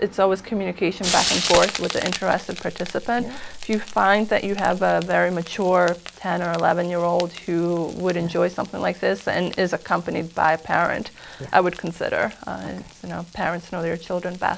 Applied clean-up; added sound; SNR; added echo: none; Frying (food); 11 dB; none.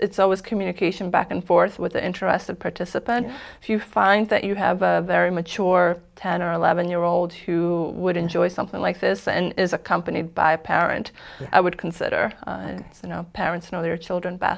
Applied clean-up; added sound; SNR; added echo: none; none; none; none.